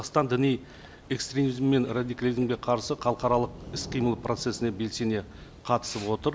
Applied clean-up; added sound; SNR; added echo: none; Thunder / Rain; 18 dB; none.